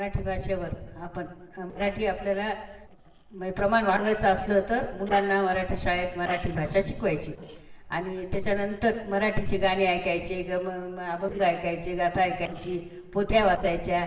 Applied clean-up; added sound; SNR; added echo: neural separator model SepFormer DNS4.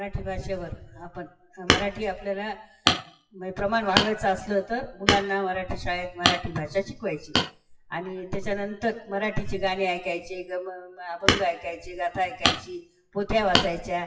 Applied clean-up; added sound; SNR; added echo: classical method WPE with log-MMSE.